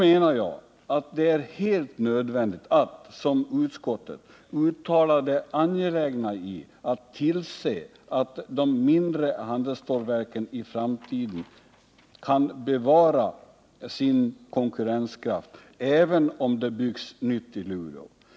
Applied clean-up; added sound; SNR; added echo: none; none; none; none.